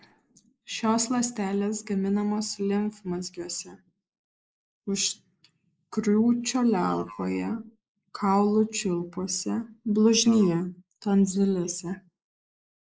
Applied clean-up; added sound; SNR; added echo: neural mask model Resemble Enhance denoiser.